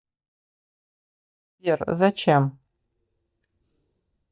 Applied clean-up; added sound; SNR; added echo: neural mask model DeepFilterNet 3.